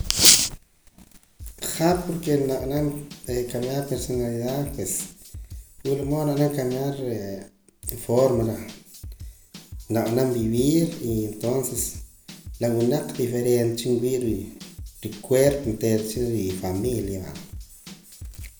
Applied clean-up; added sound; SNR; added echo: none; Drum / Drum kit; 17 dB; none.